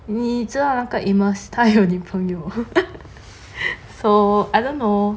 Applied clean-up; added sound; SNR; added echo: none; none; none; none.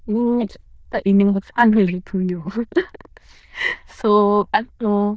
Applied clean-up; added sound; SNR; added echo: neural diffusion model UNIVERSE++.